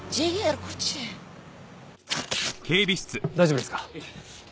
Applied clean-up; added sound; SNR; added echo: none; none; none; none.